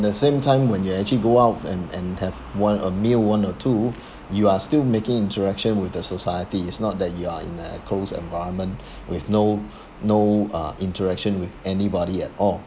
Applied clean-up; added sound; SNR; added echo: none; none; none; none.